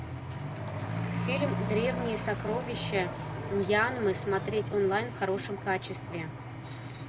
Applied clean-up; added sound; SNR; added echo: none; Accelerating, revving, vroom / Truck; 5 dB; none.